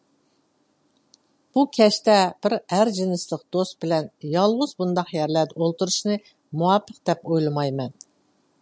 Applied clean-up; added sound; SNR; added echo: none; none; none; none.